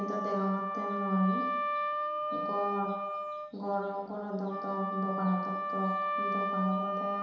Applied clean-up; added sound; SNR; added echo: none; Wind instrument, woodwind instrument; 0 dB; reverberation time 1.0 s.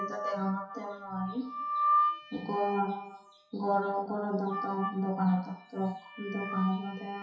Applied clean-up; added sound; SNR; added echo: classical method WPE with log-MMSE.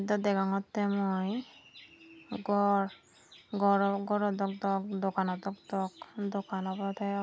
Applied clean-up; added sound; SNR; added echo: none; none; none; none.